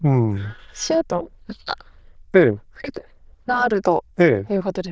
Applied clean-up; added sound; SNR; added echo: neural diffusion model UNIVERSE++.